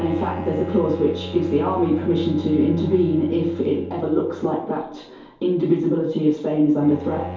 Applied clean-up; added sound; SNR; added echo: none; Bowed string instrument; 13 dB; reverberation time 2.4 s.